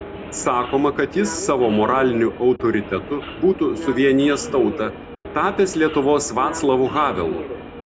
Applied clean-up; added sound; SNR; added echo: none; Subway, metro, underground; 10 dB; none.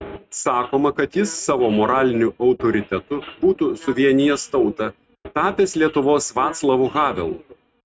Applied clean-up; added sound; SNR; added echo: neural mask model RNNoise.